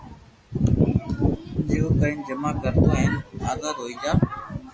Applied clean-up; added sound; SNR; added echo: none; none; none; none.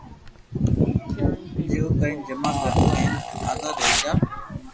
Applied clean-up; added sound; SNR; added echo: none; Tearing + Fart; 6 dB; none.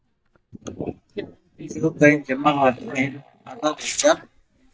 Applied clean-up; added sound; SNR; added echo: neural mask model DeepFilterNet 3.